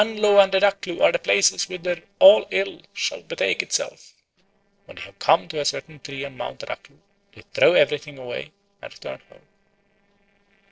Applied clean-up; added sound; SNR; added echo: neural separator model SepFormer DNS4.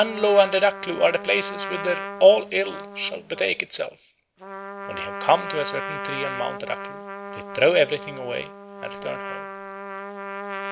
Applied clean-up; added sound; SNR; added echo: none; Trumpet; 10 dB; none.